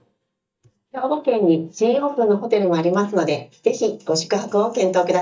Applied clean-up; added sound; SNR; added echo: neural mask model DeepFilterNet 3.